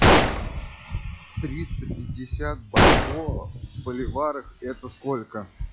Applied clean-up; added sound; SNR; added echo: classical method log-MMSE.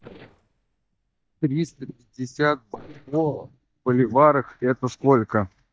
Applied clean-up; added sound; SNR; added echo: neural mask model DeepFilterNet 3.